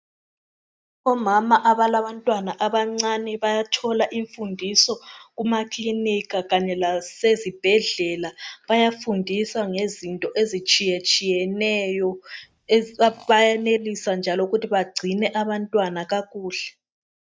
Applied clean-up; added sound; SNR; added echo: neural mask model DeepFilterNet 3.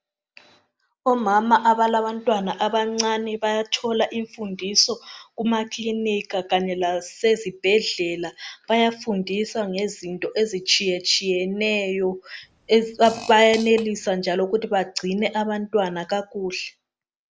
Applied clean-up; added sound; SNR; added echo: none; Fart; 17 dB; none.